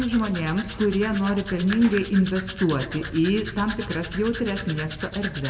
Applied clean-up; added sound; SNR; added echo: none; Domestic sounds, home sounds; 9 dB; reverberation time 1.6 s.